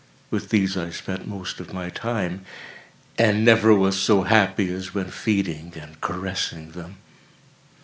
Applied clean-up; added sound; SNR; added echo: none; none; none; none.